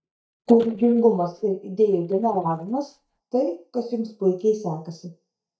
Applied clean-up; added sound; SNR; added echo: neural mask model DeepFilterNet 3.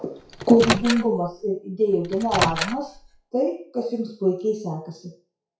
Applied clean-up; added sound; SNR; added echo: classical method WPE with log-MMSE.